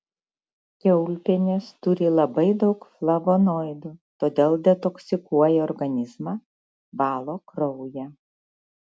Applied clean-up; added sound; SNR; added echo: none; none; none; none.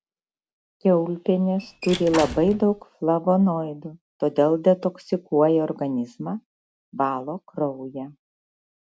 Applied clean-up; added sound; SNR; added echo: none; Squeak / Slam / Wood; 10 dB; none.